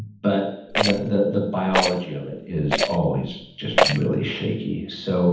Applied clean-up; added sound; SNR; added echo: none; Rattle; 2 dB; reverberation time 0.8 s.